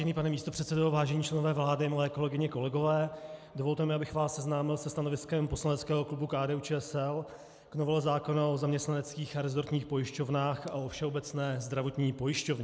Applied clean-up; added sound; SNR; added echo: none; none; none; none.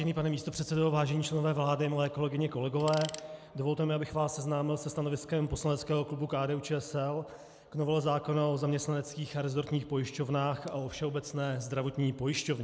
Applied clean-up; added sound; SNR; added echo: none; Tools; 13 dB; none.